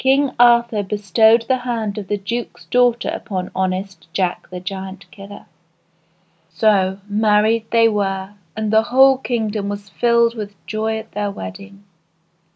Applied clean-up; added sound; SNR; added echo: none; none; none; none.